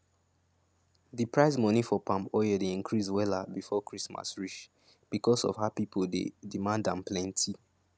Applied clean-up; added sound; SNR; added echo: none; none; none; none.